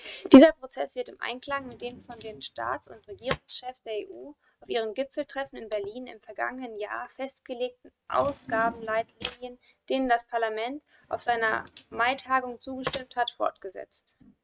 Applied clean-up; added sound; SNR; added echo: neural mask model RNNoise.